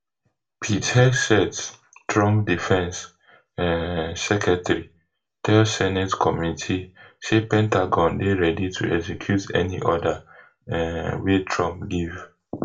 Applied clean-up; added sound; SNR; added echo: none; none; none; reverberation time 0.2 s.